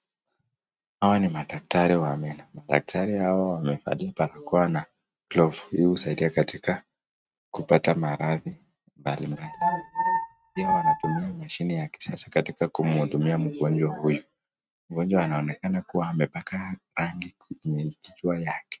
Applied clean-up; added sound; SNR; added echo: neural mask model RNNoise.